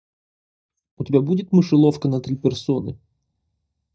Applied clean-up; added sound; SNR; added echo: neural mask model DeepFilterNet 3.